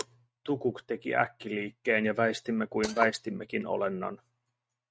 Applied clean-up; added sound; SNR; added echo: neural mask model RNNoise.